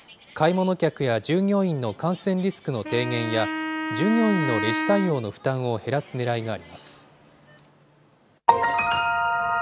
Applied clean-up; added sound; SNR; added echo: none; Wind instrument, woodwind instrument; 5 dB; none.